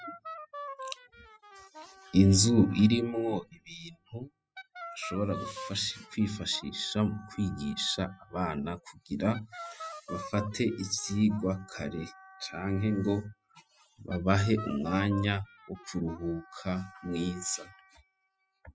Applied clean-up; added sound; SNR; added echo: classical method spectral subtraction.